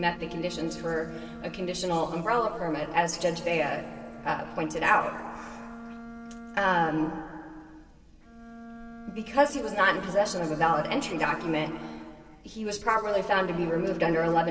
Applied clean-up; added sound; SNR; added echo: none; Bowed string instrument; 16 dB; reverberation time 2.1 s.